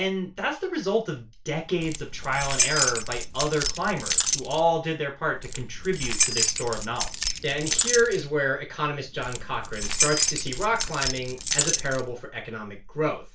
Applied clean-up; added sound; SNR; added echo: none; Keys jangling; -1 dB; reverberation time 0.3 s.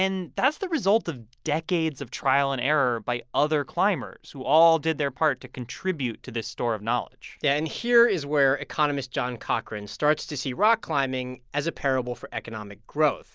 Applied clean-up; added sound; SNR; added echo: none; none; none; none.